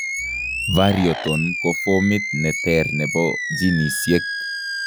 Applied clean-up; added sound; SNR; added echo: classical method Wiener filter.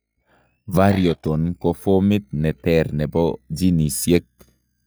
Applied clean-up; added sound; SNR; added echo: neural mask model DeepFilterNet 3.